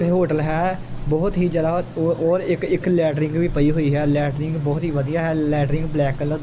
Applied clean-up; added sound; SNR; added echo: none; Meow / Purr; 11 dB; none.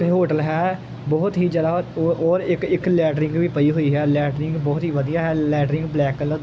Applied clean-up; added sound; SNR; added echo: none; none; none; none.